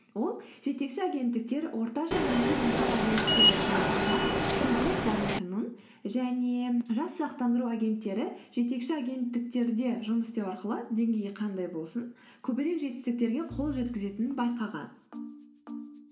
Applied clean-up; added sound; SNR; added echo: none; Subway, metro, underground; -4 dB; reverberation time 0.6 s.